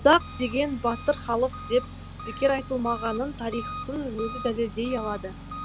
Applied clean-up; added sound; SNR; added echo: none; Engine; 11 dB; none.